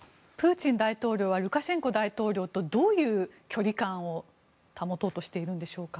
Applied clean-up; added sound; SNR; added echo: none; none; none; none.